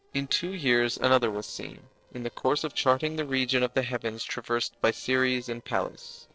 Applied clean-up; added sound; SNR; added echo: neural separator model SepFormer DNS4.